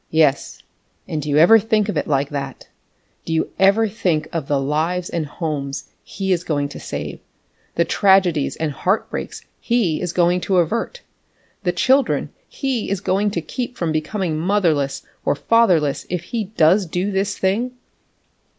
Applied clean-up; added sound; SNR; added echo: none; none; none; none.